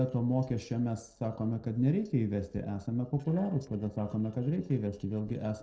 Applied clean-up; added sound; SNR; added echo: neural separator model SepFormer DNS4.